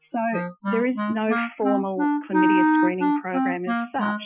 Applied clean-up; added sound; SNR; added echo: classical method Wiener filter.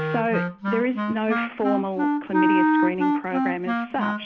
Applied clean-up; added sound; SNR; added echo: none; Wind instrument, woodwind instrument; -3 dB; none.